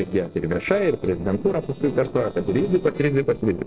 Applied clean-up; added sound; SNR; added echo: neural separator model SepFormer DNS4.